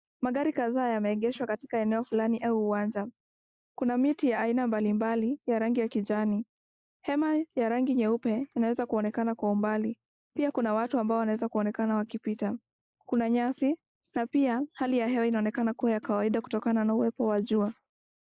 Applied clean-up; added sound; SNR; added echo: neural mask model Resemble Enhance denoiser.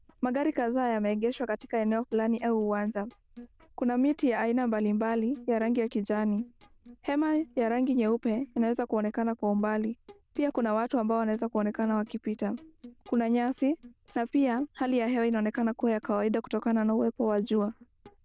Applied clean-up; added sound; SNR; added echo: neural diffusion model UNIVERSE++.